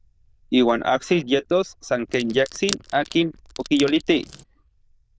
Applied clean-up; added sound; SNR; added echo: neural diffusion model UNIVERSE++.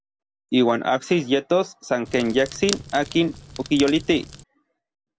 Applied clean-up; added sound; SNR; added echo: none; Crackle; 13 dB; none.